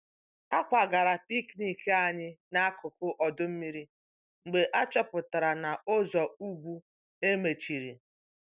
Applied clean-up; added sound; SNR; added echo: none; none; none; none.